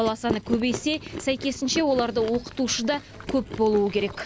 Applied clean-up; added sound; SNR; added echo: none; Chewing, mastication; 11 dB; none.